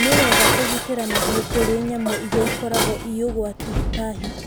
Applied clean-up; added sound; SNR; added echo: none; Dishes, pots, and pans; -2 dB; none.